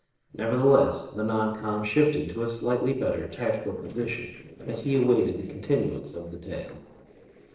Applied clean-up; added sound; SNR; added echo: neural separator model SepFormer DNS4.